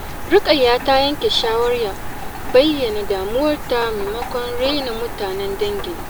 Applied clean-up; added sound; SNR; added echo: none; Rain; 8 dB; none.